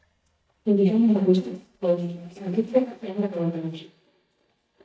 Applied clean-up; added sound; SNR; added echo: neural mask model DeepFilterNet 3.